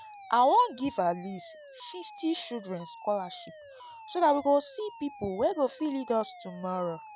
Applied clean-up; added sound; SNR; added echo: classical method log-MMSE.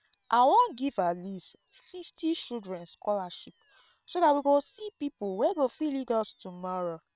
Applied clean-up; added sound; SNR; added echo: neural separator model SepFormer WHAM!.